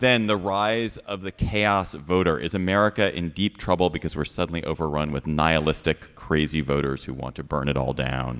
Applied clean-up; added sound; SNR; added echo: none; none; none; none.